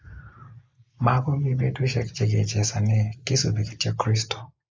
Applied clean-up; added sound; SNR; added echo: neural mask model Resemble Enhance denoiser.